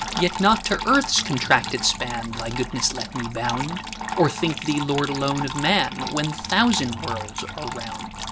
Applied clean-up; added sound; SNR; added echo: none; Trickle, dribble / Water tap, faucet; 7 dB; none.